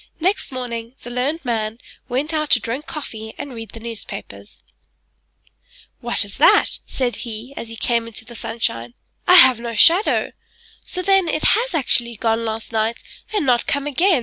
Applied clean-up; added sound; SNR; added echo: none; none; none; none.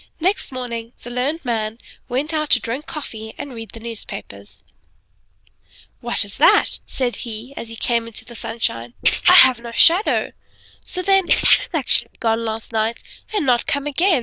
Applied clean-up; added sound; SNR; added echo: neural diffusion model UNIVERSE++.